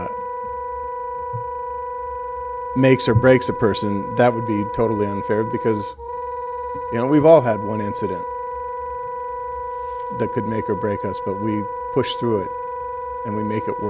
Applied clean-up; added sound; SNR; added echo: none; Wind instrument, woodwind instrument; 6 dB; none.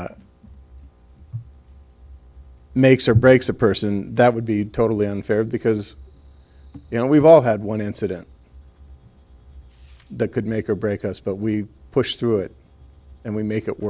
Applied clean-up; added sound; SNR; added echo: none; none; none; none.